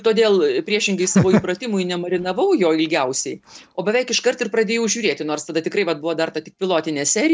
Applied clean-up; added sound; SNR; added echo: none; none; none; none.